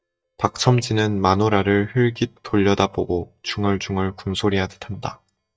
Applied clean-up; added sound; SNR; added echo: neural mask model DeepFilterNet 3.